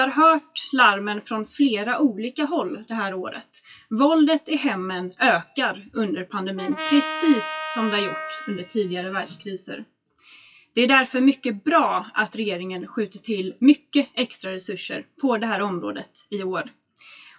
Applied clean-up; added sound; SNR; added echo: classical method WPE with log-MMSE.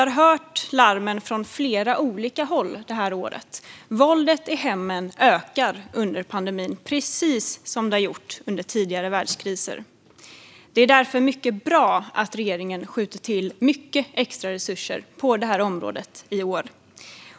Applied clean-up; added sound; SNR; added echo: none; none; none; none.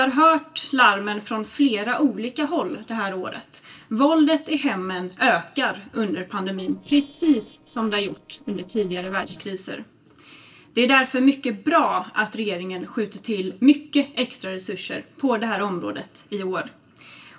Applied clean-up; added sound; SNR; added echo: neural separator model SepFormer DNS4.